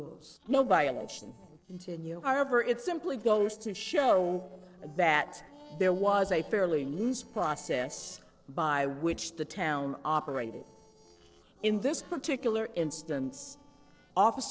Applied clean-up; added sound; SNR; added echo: neural separator model SepFormer DNS4.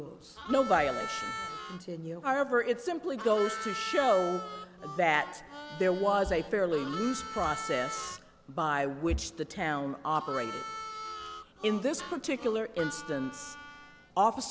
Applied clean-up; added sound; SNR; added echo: none; Harmonica; 10 dB; none.